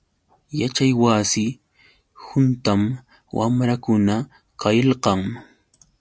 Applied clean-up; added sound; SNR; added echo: none; none; none; none.